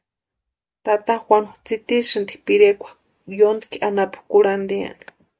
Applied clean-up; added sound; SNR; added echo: none; none; none; none.